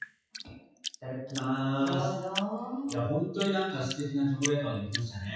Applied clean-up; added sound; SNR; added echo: classical method WPE with log-MMSE.